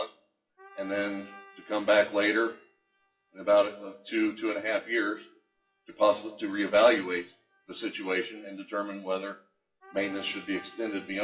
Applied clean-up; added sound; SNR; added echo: classical method WPE with log-MMSE.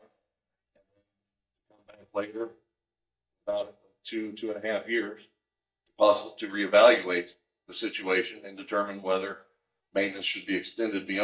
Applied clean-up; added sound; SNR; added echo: neural mask model DeepFilterNet 3.